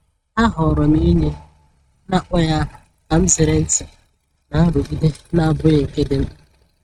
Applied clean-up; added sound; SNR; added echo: neural mask model RNNoise.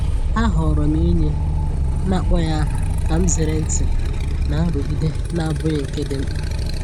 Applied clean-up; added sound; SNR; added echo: none; Motorcycle; -5 dB; none.